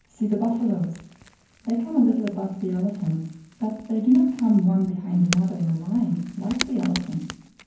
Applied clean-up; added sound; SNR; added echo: none; Crack / Crackle; 16 dB; reverberation time 0.9 s.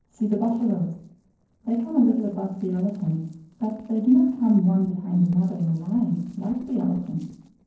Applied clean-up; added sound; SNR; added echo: neural separator model SepFormer DNS4.